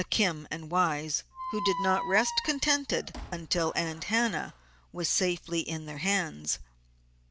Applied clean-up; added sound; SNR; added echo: none; Squeak; 9 dB; none.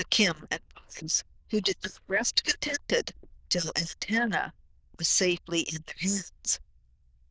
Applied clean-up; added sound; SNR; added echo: neural diffusion model UNIVERSE++.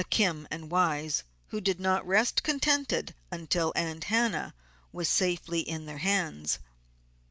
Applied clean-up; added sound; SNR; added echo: none; none; none; none.